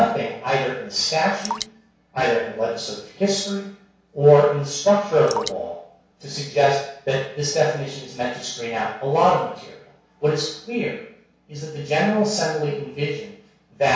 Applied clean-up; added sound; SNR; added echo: none; Drip; 14 dB; reverberation time 0.6 s.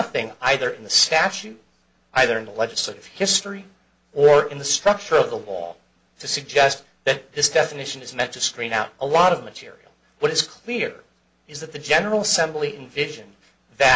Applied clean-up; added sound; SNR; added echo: none; none; none; none.